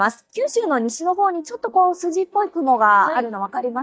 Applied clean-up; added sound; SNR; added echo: neural mask model DeepFilterNet 3.